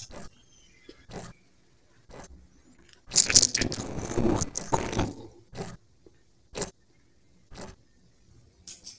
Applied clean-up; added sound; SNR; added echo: neural separator model SepFormer DNS4.